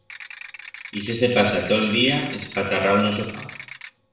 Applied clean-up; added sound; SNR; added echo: none; Ratchet, pawl / Percussion; 9 dB; reverberation time 0.7 s.